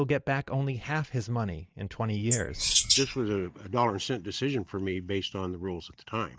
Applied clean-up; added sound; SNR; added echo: neural mask model DeepFilterNet 3.